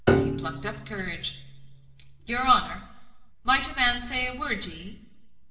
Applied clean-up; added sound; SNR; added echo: none; Piano; 2 dB; reverberation time 0.8 s.